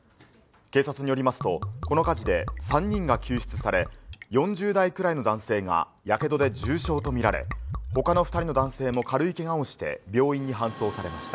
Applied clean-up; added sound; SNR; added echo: none; Liquid; 8 dB; none.